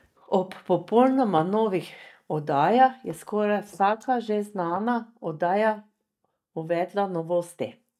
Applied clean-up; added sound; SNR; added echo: neural mask model DeepFilterNet 3.